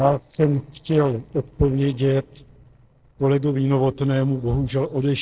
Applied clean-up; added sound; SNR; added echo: neural separator model SepFormer DNS4.